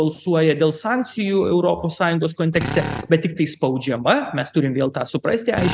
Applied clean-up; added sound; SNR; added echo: none; Drill; 13 dB; none.